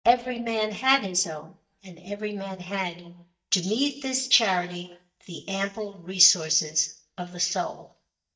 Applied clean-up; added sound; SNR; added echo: neural mask model DeepFilterNet 3.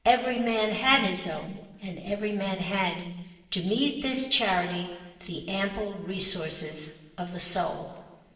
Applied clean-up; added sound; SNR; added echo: neural separator model SepFormer DNS4.